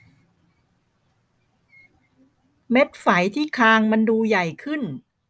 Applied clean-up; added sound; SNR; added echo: none; none; none; none.